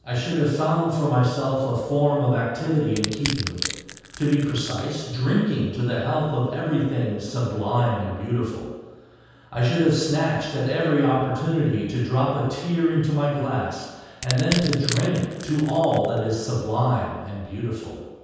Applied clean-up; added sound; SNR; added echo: none; Crushing; 12 dB; reverberation time 1.2 s.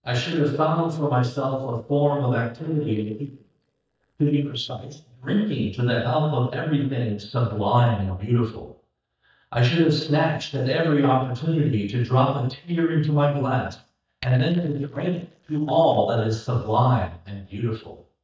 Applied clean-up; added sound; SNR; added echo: neural mask model DeepFilterNet 3.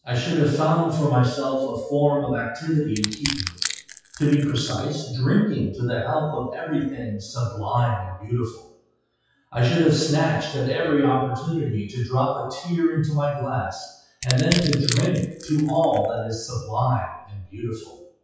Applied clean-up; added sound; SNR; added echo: classical method WPE with log-MMSE.